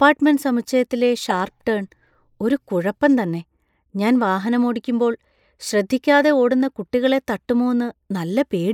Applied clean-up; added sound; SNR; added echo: neural mask model Resemble Enhance denoiser.